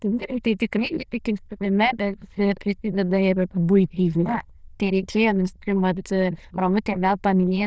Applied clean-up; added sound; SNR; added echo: neural diffusion model UNIVERSE++.